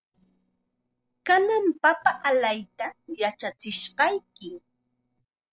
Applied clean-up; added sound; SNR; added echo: neural separator model SepFormer DNS4.